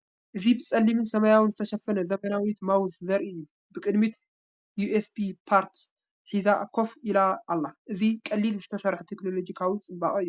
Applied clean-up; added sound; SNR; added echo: none; none; none; none.